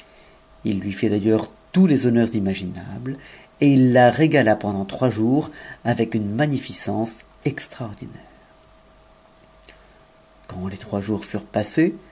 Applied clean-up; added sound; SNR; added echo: none; none; none; none.